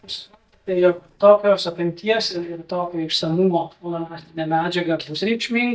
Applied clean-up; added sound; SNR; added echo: neural mask model DeepFilterNet 3.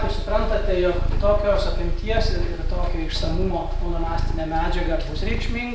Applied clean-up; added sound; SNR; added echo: none; Purr; -3 dB; none.